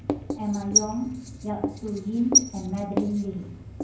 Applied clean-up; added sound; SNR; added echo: none; Writing; -2 dB; reverberation time 0.9 s.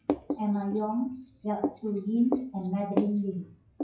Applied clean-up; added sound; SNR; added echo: classical method WPE with log-MMSE.